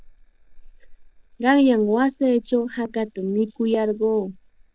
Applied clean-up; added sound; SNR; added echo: neural separator model SepFormer DNS4.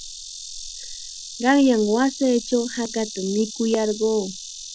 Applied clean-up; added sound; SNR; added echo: none; Insect; 13 dB; none.